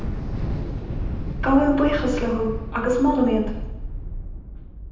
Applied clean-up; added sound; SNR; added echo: none; Thunder / Explosion; 4 dB; reverberation time 0.9 s.